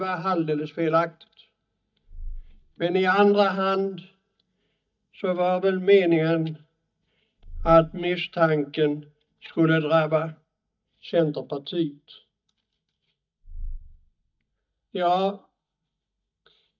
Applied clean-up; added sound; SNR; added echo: neural mask model DeepFilterNet 3.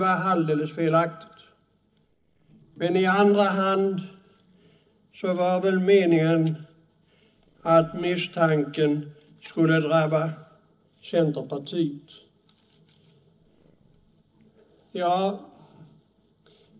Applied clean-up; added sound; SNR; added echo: neural separator model SepFormer DNS4.